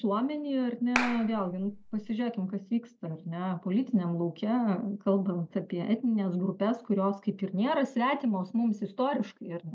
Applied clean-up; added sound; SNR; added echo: none; Clapping; 6 dB; none.